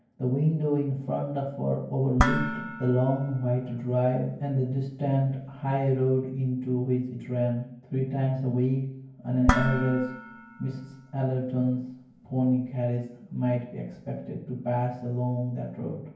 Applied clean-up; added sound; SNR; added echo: none; Dishes, pots, and pans; 5 dB; reverberation time 0.9 s.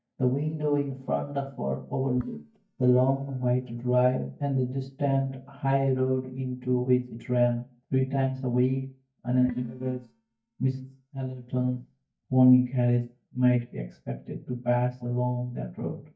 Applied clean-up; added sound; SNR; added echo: neural mask model DeepFilterNet 3.